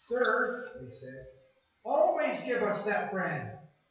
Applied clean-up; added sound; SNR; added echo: classical method WPE with log-MMSE.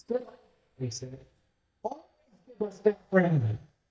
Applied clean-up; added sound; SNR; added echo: neural mask model DeepFilterNet 3.